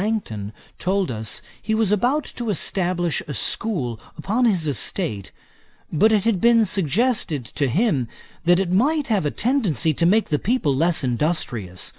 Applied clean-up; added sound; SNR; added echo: none; none; none; none.